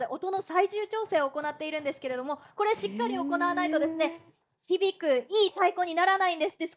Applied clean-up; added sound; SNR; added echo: neural mask model DeepFilterNet 3.